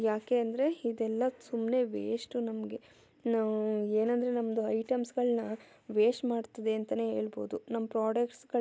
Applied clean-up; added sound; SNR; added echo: none; none; none; none.